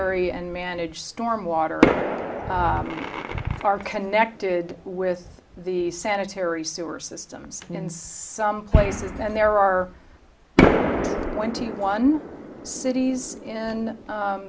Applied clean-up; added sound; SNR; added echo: none; Fireworks; 2 dB; none.